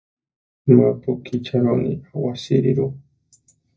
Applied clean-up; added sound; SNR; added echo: neural mask model DeepFilterNet 3.